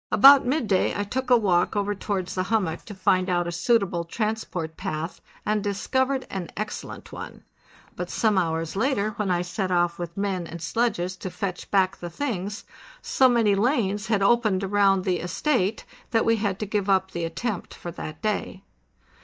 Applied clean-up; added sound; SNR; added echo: neural mask model DeepFilterNet 3.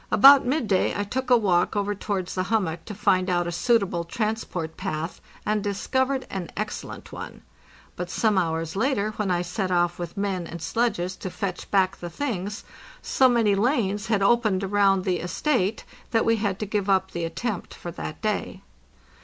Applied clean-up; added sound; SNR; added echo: none; none; none; none.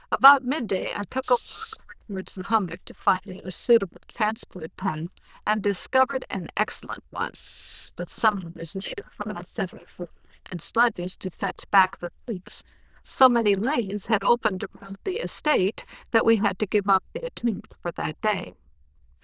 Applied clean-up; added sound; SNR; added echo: neural diffusion model UNIVERSE++.